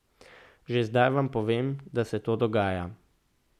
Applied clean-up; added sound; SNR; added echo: none; none; none; none.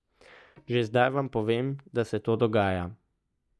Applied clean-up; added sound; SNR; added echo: neural mask model DeepFilterNet 3.